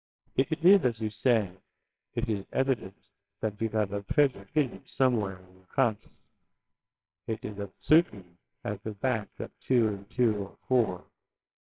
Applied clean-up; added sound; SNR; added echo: neural separator model SepFormer WHAMR!.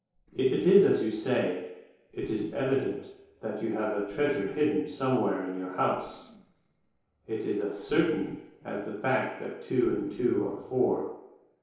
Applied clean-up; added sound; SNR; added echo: neural separator model SepFormer DNS4.